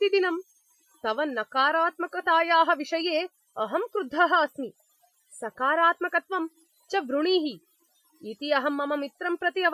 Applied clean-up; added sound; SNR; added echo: classical method Wiener filter.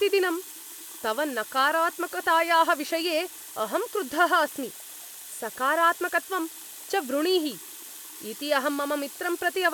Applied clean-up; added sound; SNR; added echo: none; Water tap, faucet; 15 dB; none.